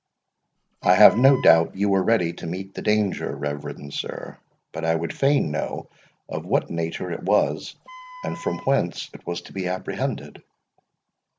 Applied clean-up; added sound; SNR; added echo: none; Wind instrument, woodwind instrument; 18 dB; none.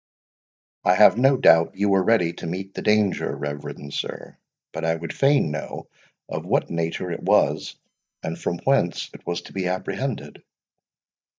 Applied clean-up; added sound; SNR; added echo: neural mask model DeepFilterNet 3.